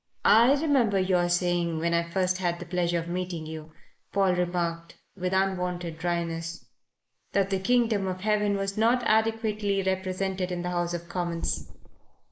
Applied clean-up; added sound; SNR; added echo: neural mask model Resemble Enhance denoiser.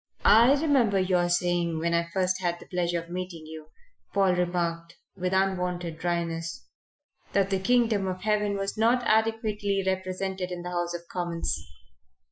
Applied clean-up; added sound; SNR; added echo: classical method Wiener filter.